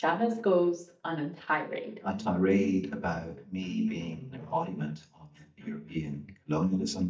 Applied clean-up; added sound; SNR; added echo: neural mask model DeepFilterNet 3.